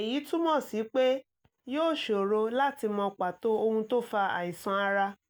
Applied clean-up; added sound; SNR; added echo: none; none; none; none.